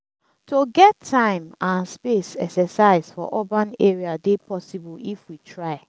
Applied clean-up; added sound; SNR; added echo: none; none; none; none.